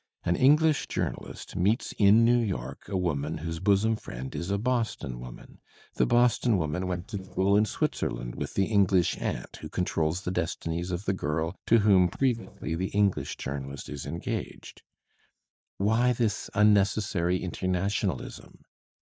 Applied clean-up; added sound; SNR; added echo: neural mask model DeepFilterNet 3.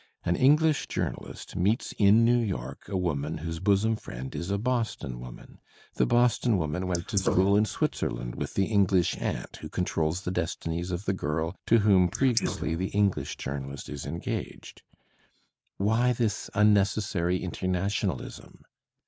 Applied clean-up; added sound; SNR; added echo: neural mask model Resemble Enhance denoiser.